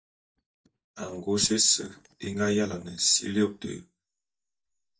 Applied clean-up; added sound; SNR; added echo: neural mask model DeepFilterNet 3.